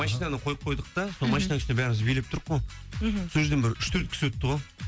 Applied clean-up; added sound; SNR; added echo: none; none; none; none.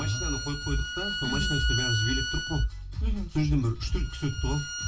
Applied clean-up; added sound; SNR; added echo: none; Bowed string instrument; 6 dB; reverberation time 0.2 s.